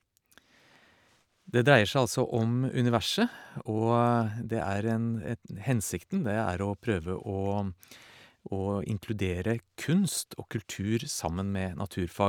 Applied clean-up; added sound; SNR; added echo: none; none; none; none.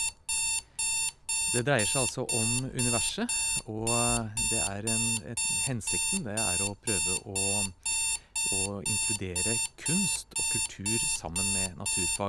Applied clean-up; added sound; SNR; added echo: none; Alarm; -4 dB; none.